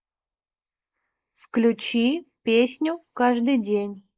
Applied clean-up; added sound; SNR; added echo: neural mask model Resemble Enhance denoiser.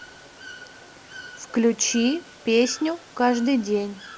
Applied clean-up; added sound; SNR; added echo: none; Water / Bird; 19 dB; none.